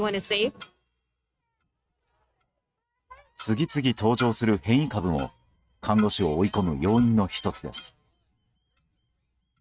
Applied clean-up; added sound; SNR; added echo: neural mask model RNNoise.